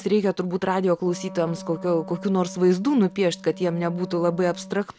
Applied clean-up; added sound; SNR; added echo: none; Wind instrument, woodwind instrument; 17 dB; none.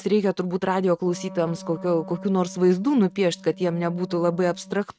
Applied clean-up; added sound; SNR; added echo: neural mask model RNNoise.